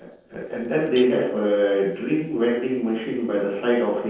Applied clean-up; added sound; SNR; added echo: neural separator model SepFormer DNS4.